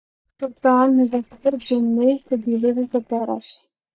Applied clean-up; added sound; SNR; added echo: neural mask model DeepFilterNet 3.